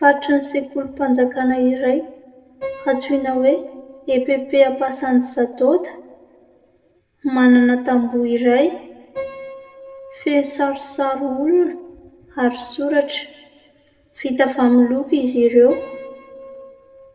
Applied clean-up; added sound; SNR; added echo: neural separator model SepFormer DNS4.